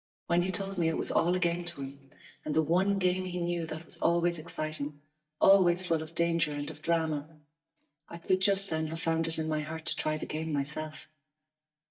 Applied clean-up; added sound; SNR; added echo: neural mask model DeepFilterNet 3.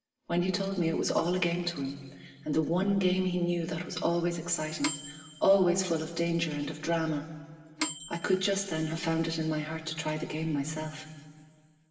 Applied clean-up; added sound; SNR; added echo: none; Microwave oven / Bell; 8 dB; reverberation time 2.1 s.